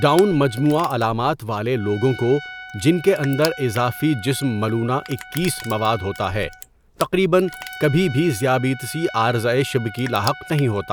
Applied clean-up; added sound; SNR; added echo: none; Crushing + Trumpet; 15 dB; none.